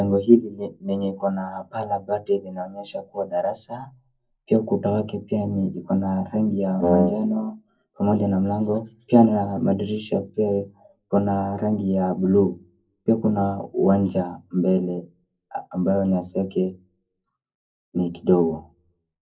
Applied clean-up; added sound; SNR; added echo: neural separator model SepFormer DNS4.